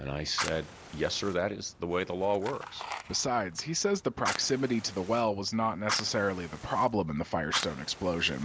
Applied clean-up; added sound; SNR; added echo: none; Fire; 10 dB; none.